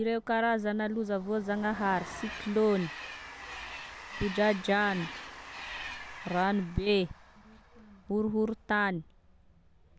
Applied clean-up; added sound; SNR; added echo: none; Train; 14 dB; none.